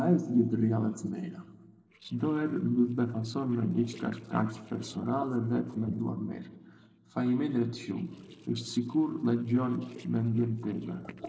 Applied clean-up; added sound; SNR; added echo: neural separator model SepFormer DNS4.